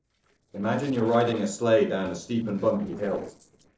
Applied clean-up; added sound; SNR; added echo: neural separator model SepFormer DNS4.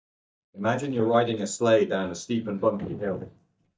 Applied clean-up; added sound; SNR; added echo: neural mask model DeepFilterNet 3.